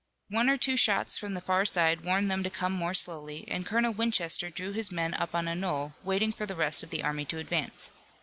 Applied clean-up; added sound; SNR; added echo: none; none; none; none.